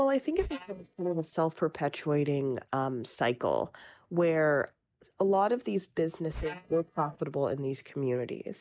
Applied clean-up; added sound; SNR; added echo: neural mask model DeepFilterNet 3.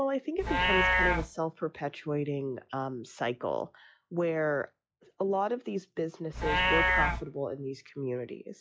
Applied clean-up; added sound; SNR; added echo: classical method log-MMSE.